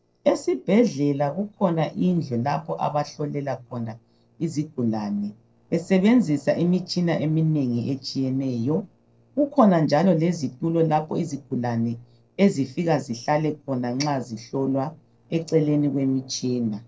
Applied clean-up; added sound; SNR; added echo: neural separator model SepFormer DNS4.